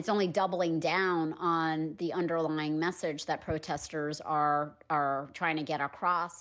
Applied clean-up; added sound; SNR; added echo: none; none; none; none.